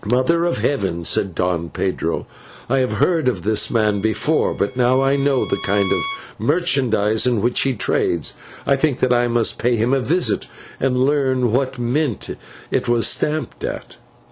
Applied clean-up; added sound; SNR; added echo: none; Bowed string instrument; 14 dB; none.